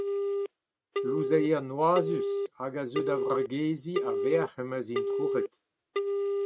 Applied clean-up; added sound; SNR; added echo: neural mask model RNNoise.